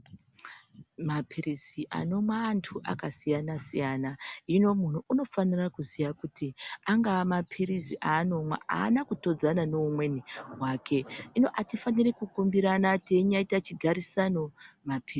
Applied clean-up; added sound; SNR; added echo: none; none; none; none.